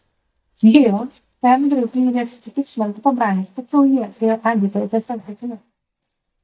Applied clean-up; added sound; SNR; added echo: neural mask model DeepFilterNet 3.